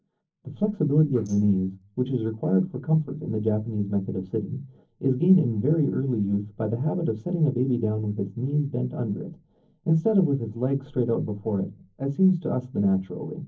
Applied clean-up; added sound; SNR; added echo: neural separator model SepFormer DNS4.